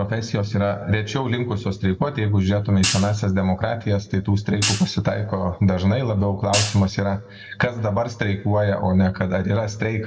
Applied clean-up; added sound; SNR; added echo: none; Hi-hat; 7 dB; reverberation time 2.0 s.